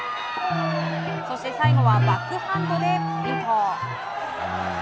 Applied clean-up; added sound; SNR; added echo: none; Crowd + Electric guitar; -2 dB; none.